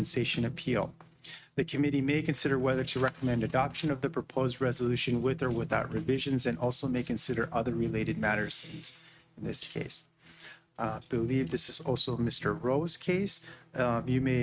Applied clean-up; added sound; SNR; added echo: neural mask model RNNoise.